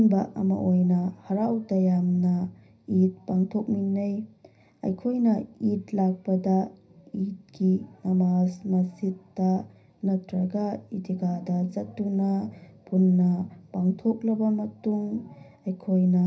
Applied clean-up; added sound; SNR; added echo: none; none; none; reverberation time 0.4 s.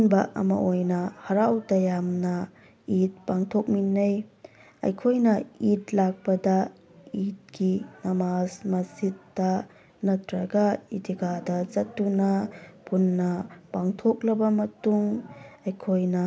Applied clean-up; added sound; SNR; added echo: none; none; none; none.